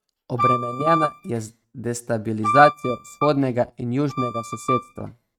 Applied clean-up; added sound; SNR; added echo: neural mask model RNNoise.